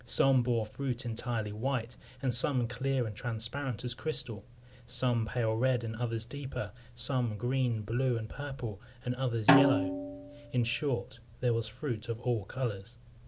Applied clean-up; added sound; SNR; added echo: none; Snare drum; -1 dB; none.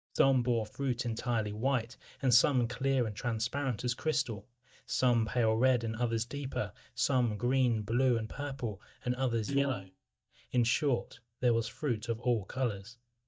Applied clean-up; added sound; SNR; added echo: neural mask model DeepFilterNet 3.